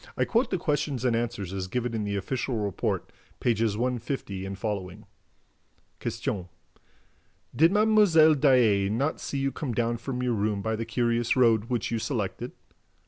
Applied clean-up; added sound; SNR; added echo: none; none; none; none.